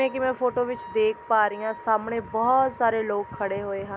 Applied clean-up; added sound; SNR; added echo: none; Wind instrument, woodwind instrument; 19 dB; none.